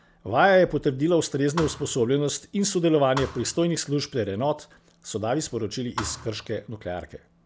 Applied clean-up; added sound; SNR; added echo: none; Thump, thud; 13 dB; none.